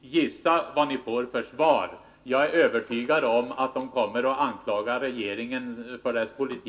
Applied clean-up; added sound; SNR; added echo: none; none; none; reverberation time 0.2 s.